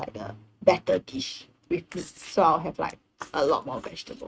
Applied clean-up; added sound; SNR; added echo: neural mask model RNNoise.